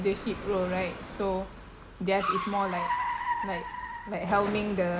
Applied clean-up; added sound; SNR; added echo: none; Car; 5 dB; none.